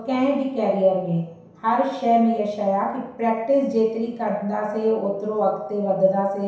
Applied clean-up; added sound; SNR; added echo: none; none; none; reverberation time 0.7 s.